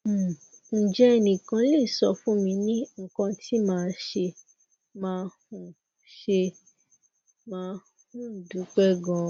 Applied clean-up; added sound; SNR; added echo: none; none; none; none.